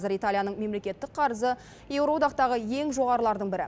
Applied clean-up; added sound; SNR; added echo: none; none; none; none.